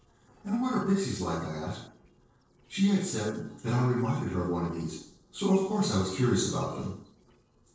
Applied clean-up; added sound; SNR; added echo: neural separator model SepFormer DNS4.